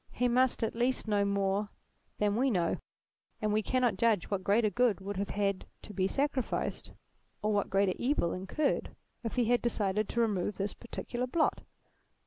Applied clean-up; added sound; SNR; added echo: none; none; none; none.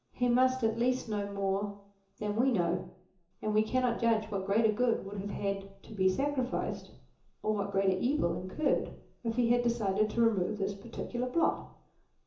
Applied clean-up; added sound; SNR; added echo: none; none; none; reverberation time 0.7 s.